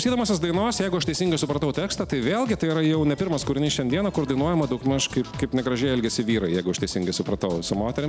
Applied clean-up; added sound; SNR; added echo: none; none; none; none.